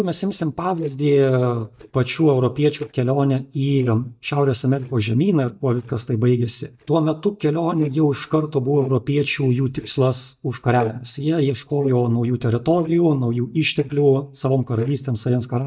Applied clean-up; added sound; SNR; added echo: neural mask model DeepFilterNet 3.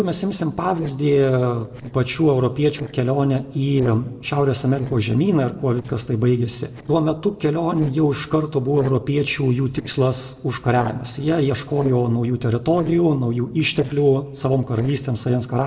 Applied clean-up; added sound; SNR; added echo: neural separator model SepFormer DNS4.